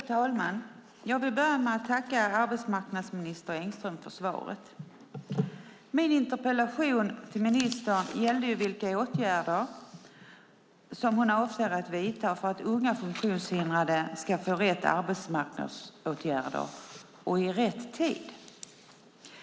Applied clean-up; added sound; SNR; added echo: none; none; none; none.